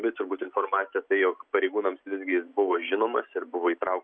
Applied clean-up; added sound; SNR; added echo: none; none; none; none.